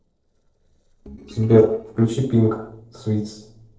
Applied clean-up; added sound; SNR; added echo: neural separator model SepFormer DNS4.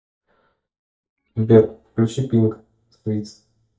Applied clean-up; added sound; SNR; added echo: neural mask model DeepFilterNet 3.